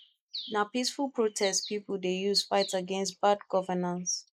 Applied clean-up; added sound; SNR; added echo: neural mask model Resemble Enhance denoiser.